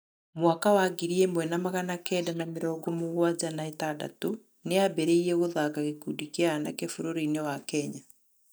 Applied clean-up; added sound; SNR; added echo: neural mask model DeepFilterNet 3.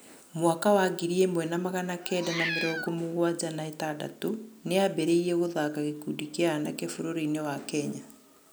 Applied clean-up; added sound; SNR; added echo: none; Meow; 6 dB; none.